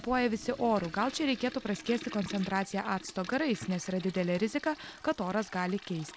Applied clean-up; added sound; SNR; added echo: none; Toilet flush; 16 dB; none.